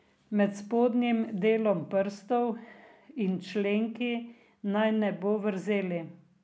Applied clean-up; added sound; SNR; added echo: none; none; none; none.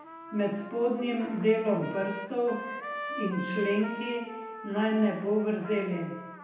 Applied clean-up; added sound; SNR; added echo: none; Trumpet; 11 dB; reverberation time 0.9 s.